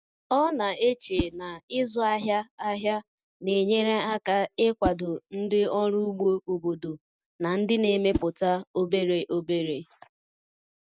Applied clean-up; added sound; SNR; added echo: none; Whoosh, swoosh, swish; 12 dB; none.